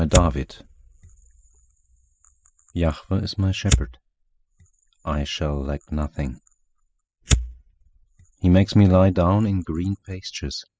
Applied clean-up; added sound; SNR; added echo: classical method spectral subtraction.